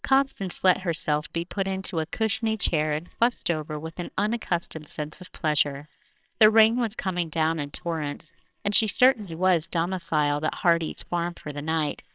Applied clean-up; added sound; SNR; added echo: neural separator model SepFormer WHAMR!.